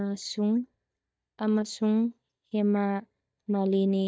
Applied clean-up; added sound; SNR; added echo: neural mask model DeepFilterNet 3.